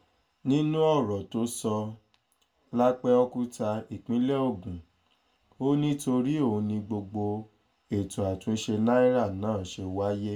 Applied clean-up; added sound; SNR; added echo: none; none; none; reverberation time 0.2 s.